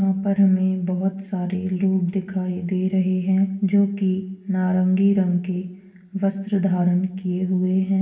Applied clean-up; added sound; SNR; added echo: none; none; none; reverberation time 0.8 s.